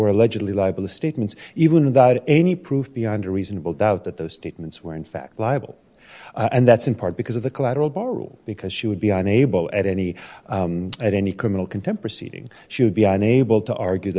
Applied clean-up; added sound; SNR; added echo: none; none; none; none.